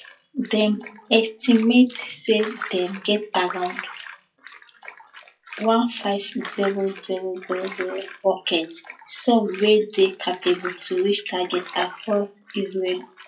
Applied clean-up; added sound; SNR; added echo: classical method WPE with log-MMSE.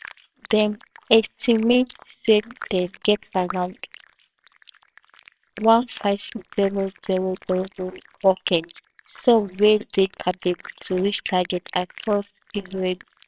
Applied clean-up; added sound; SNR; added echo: neural separator model SepFormer WHAMR!.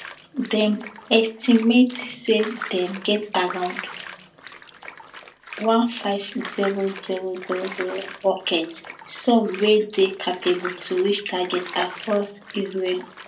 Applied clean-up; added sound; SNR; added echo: none; Bathtub (filling or washing); 15 dB; reverberation time 0.2 s.